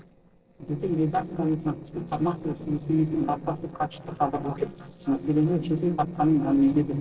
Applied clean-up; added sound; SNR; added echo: neural separator model SepFormer DNS4.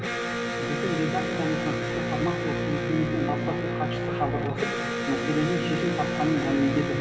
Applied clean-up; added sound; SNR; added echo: none; Electric guitar; 0 dB; reverberation time 2.0 s.